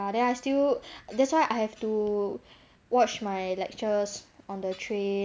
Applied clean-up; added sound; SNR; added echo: none; none; none; none.